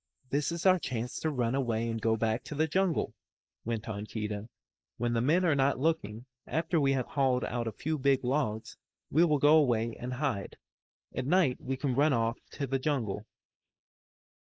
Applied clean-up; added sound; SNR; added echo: neural mask model Resemble Enhance denoiser.